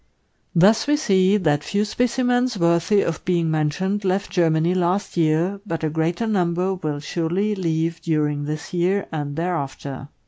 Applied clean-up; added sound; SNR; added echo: none; none; none; none.